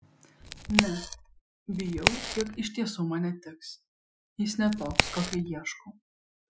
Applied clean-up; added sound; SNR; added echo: classical method Wiener filter.